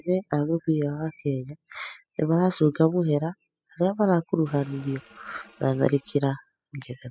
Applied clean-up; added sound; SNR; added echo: classical method spectral subtraction.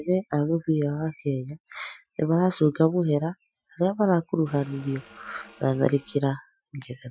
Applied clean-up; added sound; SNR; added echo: classical method Wiener filter.